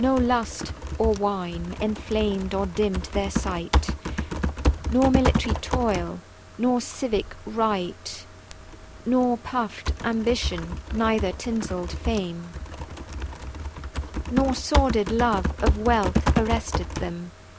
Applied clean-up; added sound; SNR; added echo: none; Typing; 2 dB; none.